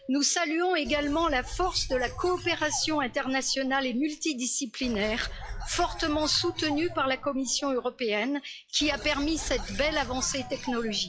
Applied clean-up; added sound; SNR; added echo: classical method log-MMSE.